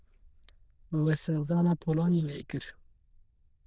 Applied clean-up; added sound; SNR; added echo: neural diffusion model UNIVERSE++.